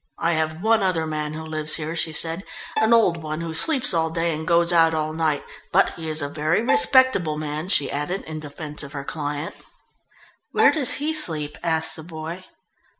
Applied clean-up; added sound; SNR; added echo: none; Bowed string instrument; 10 dB; none.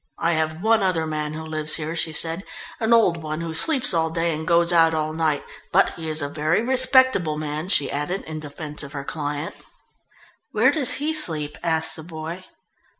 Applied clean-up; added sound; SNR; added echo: none; none; none; none.